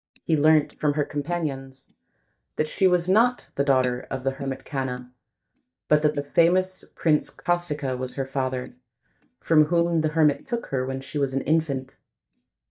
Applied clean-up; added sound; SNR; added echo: neural mask model DeepFilterNet 3.